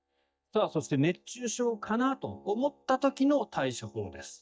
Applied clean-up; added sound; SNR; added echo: neural mask model DeepFilterNet 3.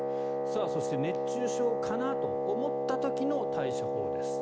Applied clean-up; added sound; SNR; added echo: none; Wind instrument, woodwind instrument; -4 dB; none.